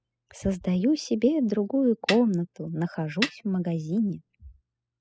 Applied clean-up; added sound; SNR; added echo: classical method spectral subtraction.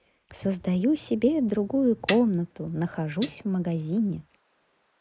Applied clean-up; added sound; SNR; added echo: neural mask model Resemble Enhance denoiser.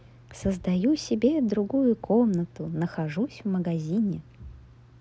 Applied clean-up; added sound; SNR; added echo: none; none; none; none.